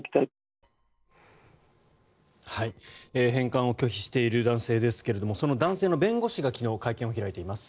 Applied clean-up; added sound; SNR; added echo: neural separator model SepFormer DNS4.